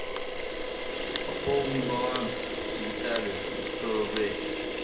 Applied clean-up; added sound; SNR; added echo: none; Camera; -3 dB; reverberation time 0.7 s.